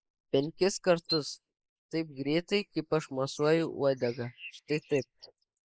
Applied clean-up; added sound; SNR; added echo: neural mask model Resemble Enhance denoiser.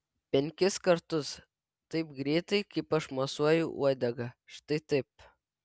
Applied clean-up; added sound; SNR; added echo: none; none; none; none.